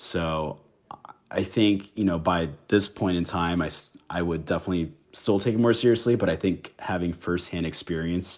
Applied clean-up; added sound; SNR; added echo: none; none; none; none.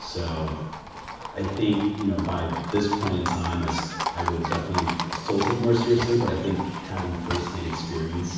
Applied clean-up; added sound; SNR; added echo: none; Livestock, farm animals, working animals; 6 dB; reverberation time 1.1 s.